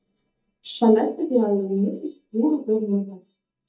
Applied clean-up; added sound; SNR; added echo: neural mask model DeepFilterNet 3.